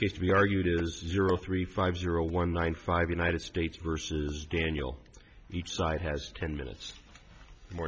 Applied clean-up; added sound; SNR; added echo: none; none; none; none.